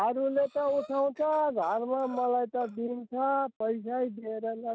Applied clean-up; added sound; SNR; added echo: neural mask model RNNoise.